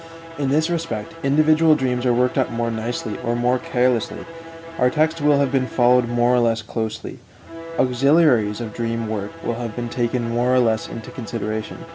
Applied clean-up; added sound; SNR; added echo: none; Bowed string instrument; 16 dB; none.